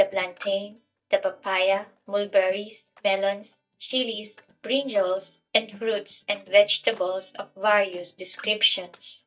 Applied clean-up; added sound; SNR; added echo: neural mask model DeepFilterNet 3.